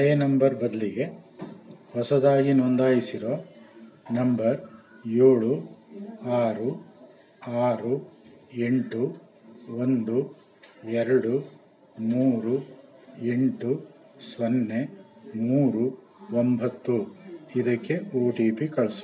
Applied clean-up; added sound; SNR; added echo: none; none; none; none.